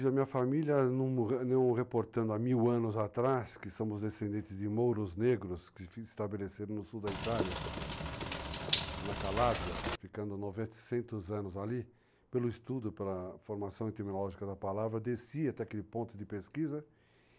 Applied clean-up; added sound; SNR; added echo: none; Bathtub (filling or washing); -4 dB; none.